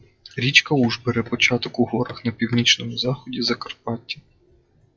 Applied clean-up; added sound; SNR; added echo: classical method WPE with log-MMSE.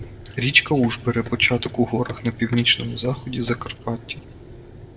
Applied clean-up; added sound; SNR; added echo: none; Run; 15 dB; reverberation time 0.9 s.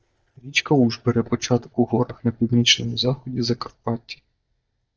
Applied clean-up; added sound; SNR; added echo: neural mask model DeepFilterNet 3.